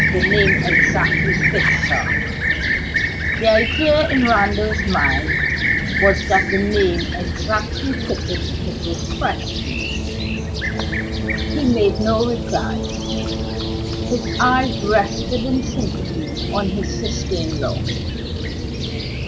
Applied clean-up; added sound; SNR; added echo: none; Fixed-wing aircraft, airplane; -2 dB; none.